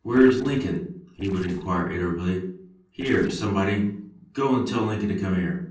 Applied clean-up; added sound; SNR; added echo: neural separator model SepFormer DNS4.